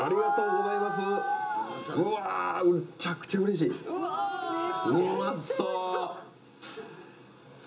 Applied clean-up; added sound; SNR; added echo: none; none; none; reverberation time 0.2 s.